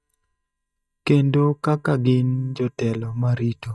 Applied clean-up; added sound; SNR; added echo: neural mask model DeepFilterNet 3.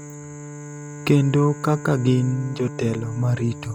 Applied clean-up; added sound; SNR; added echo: none; Bowed string instrument; 13 dB; none.